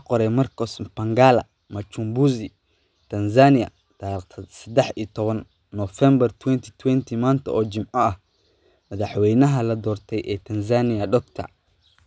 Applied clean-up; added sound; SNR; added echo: none; none; none; none.